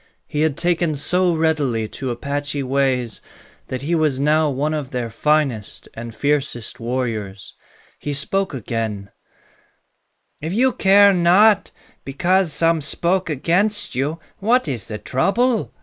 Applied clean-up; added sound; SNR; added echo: neural mask model Resemble Enhance denoiser.